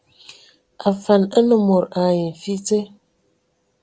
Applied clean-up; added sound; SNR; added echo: none; none; none; none.